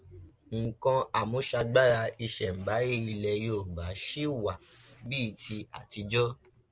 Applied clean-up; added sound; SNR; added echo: none; none; none; none.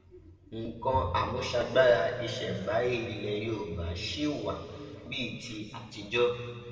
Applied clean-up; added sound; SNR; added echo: none; Bowed string instrument; 16 dB; reverberation time 2.1 s.